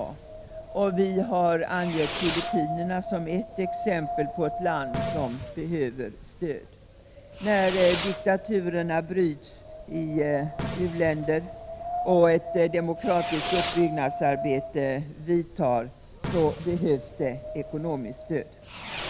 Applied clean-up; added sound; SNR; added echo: none; Fireworks + Wind; 8 dB; none.